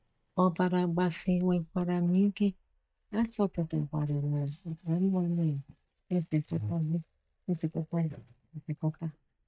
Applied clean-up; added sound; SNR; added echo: neural mask model DeepFilterNet 3.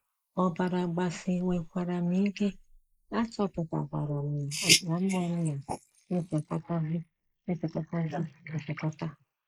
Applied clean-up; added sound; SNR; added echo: neural mask model Resemble Enhance denoiser.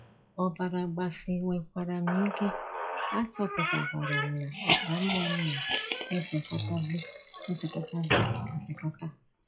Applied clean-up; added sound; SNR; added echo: classical method log-MMSE.